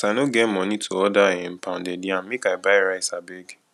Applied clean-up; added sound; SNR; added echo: none; none; none; none.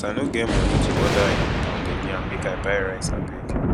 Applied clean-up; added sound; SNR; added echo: none; Thunder; -4 dB; none.